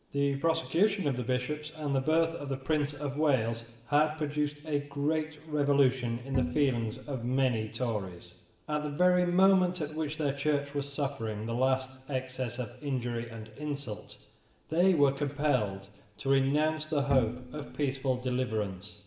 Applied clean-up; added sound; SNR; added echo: none; Bowed string instrument; 7 dB; reverberation time 0.8 s.